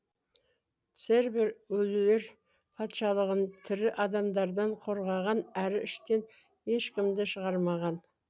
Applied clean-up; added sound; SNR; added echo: none; none; none; none.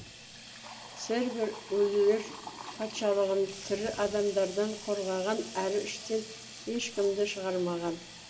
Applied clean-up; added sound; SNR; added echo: none; Sink (filling or washing) / Water tap, faucet; 14 dB; reverberation time 0.6 s.